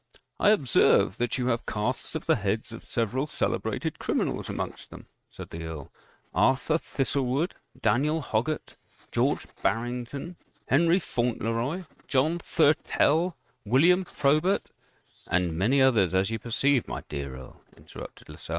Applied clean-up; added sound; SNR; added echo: neural mask model RNNoise.